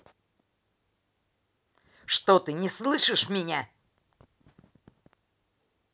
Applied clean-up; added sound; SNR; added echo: none; none; none; none.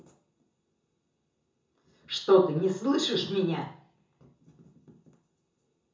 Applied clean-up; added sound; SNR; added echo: none; none; none; reverberation time 0.6 s.